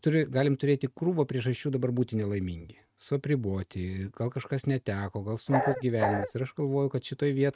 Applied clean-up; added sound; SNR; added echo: neural mask model RNNoise.